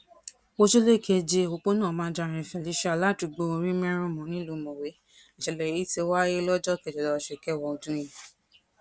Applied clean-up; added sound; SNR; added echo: none; none; none; none.